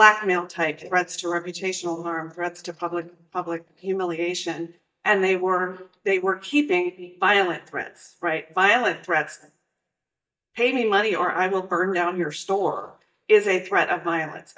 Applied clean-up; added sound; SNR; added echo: neural mask model DeepFilterNet 3.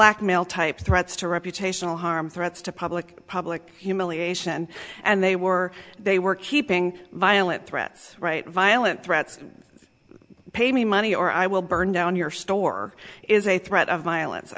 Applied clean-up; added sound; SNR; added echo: none; none; none; none.